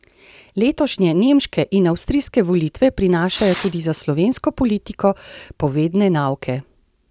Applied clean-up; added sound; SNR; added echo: none; Fireworks; 11 dB; none.